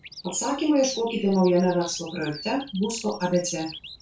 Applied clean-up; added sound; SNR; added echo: none; Bird vocalization, bird call, bird song; 17 dB; reverberation time 0.2 s.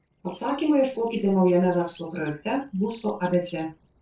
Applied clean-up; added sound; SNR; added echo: neural separator model SepFormer DNS4.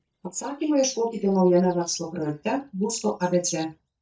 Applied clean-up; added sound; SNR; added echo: neural mask model DeepFilterNet 3.